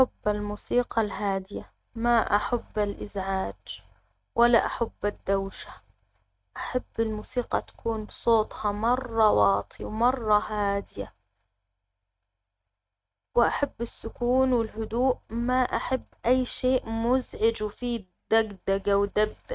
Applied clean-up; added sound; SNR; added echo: neural mask model RNNoise.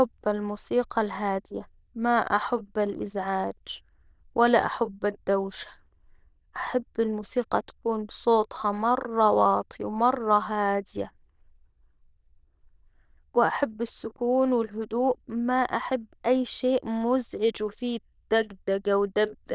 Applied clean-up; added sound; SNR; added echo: neural diffusion model UNIVERSE++.